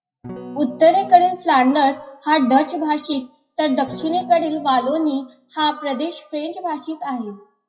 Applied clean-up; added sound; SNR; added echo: classical method WPE with log-MMSE.